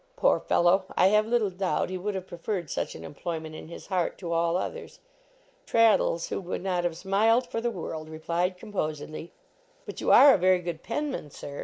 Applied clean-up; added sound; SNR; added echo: neural mask model Resemble Enhance denoiser.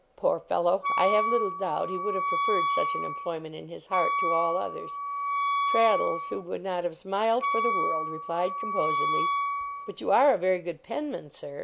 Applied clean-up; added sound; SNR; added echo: none; Wind instrument, woodwind instrument; 0 dB; none.